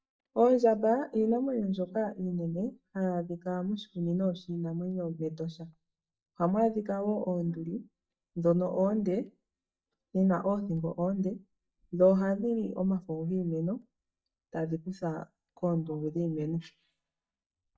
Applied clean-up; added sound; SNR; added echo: neural mask model DeepFilterNet 3.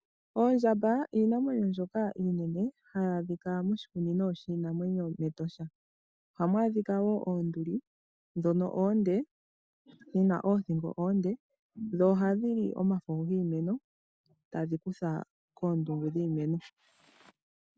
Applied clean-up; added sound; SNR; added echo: none; none; none; none.